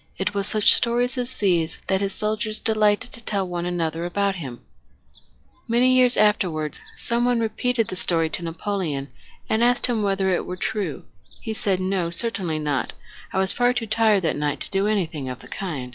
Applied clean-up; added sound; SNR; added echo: classical method log-MMSE.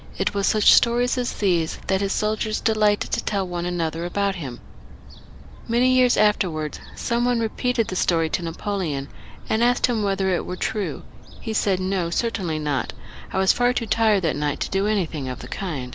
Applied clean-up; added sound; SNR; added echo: none; Gull, seagull / Fowl; 12 dB; none.